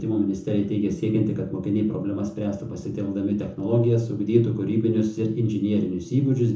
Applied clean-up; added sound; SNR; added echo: none; none; none; reverberation time 0.6 s.